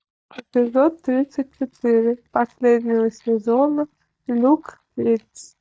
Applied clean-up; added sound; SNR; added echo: neural mask model DeepFilterNet 3.